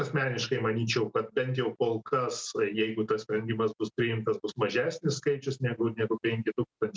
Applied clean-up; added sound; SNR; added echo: none; none; none; none.